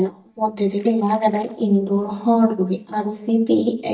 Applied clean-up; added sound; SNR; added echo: neural mask model DeepFilterNet 3.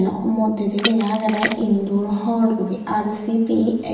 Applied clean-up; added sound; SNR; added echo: none; Water / Splash, splatter; 12 dB; reverberation time 0.9 s.